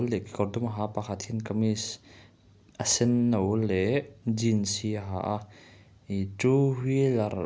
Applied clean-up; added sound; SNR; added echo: none; none; none; none.